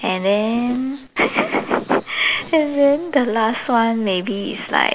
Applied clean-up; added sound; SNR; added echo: none; none; none; none.